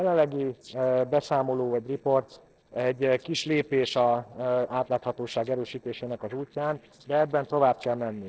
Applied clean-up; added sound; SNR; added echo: neural separator model SepFormer DNS4.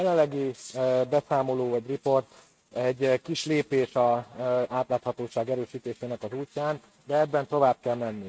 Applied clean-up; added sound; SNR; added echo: neural mask model RNNoise.